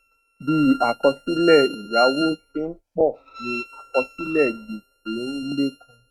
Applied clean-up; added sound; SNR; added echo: neural mask model RNNoise.